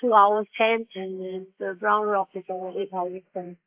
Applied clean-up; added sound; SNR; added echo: neural mask model Resemble Enhance denoiser.